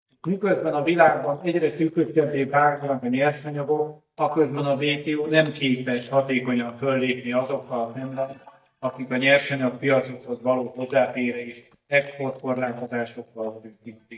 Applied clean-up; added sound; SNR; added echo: neural mask model DeepFilterNet 3.